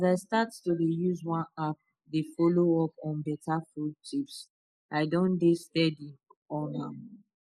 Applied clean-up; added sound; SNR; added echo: neural mask model Resemble Enhance denoiser.